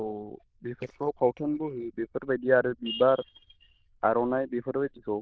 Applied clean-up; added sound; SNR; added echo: neural diffusion model UNIVERSE++.